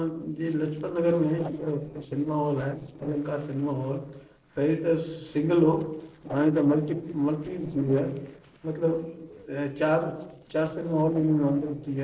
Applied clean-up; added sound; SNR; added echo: neural separator model SepFormer DNS4.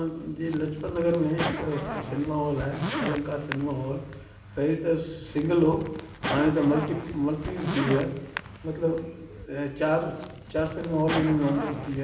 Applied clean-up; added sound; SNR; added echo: none; Zipper (clothing); 8 dB; reverberation time 0.8 s.